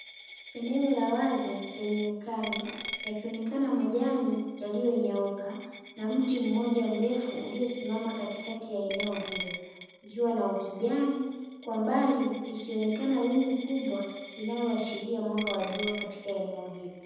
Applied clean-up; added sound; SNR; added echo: none; Coin (dropping); 12 dB; reverberation time 1.0 s.